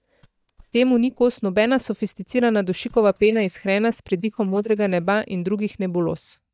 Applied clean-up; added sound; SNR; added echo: neural mask model DeepFilterNet 3.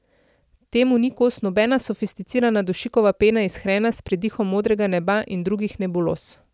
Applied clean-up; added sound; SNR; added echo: none; none; none; none.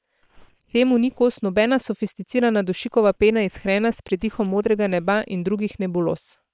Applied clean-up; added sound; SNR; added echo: neural separator model SepFormer WHAM!.